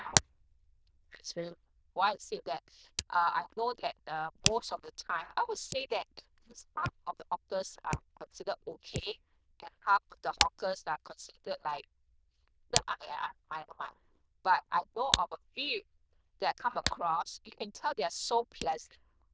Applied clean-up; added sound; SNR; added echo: neural diffusion model UNIVERSE++.